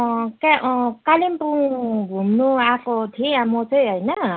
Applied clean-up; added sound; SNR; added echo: none; none; none; none.